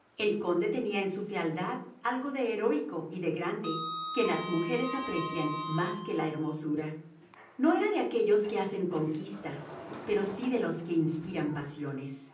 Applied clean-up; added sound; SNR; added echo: none; Sliding door; 12 dB; reverberation time 0.6 s.